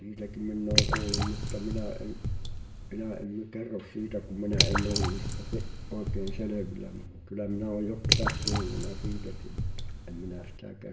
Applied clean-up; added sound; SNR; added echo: none; Drip / Water; -4 dB; reverberation time 0.4 s.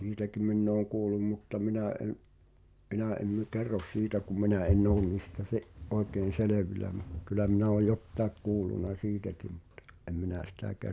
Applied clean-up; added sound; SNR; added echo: none; none; none; none.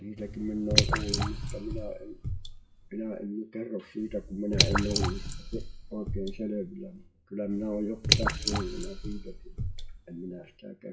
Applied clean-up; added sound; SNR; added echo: classical method WPE with log-MMSE.